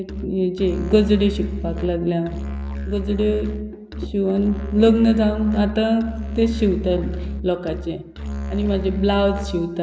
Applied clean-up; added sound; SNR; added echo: none; Musical instrument; 8 dB; none.